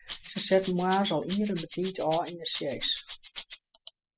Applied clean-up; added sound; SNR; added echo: classical method spectral subtraction.